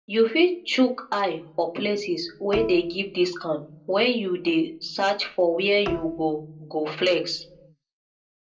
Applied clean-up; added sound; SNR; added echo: none; Bowed string instrument; 12 dB; reverberation time 0.2 s.